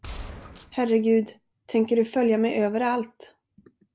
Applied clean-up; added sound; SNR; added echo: none; Gunshot, gunfire; 16 dB; none.